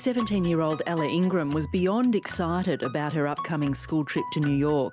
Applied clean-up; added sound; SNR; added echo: none; none; none; none.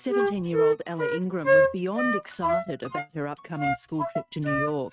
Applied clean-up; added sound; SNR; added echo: neural mask model RNNoise.